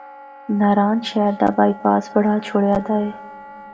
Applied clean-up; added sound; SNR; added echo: none; Wind instrument, woodwind instrument; 19 dB; reverberation time 1.4 s.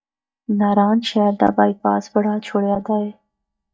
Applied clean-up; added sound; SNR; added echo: neural mask model DeepFilterNet 3.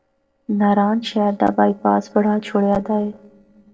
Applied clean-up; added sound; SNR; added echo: neural separator model SepFormer DNS4.